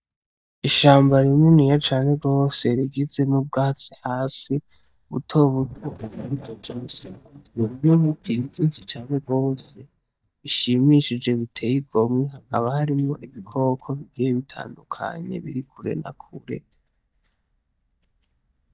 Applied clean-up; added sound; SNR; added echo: neural mask model DeepFilterNet 3.